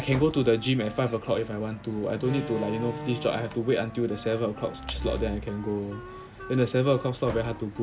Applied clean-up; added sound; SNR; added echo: none; Slam + Wind instrument, woodwind instrument; 12 dB; none.